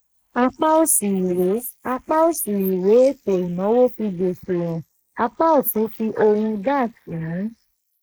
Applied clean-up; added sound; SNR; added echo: neural mask model Resemble Enhance denoiser.